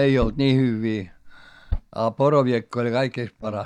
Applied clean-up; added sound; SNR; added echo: neural mask model DeepFilterNet 3.